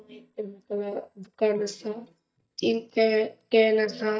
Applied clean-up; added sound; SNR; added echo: neural mask model DeepFilterNet 3.